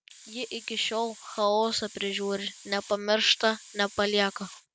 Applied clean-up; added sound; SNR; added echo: none; Hiss; 20 dB; none.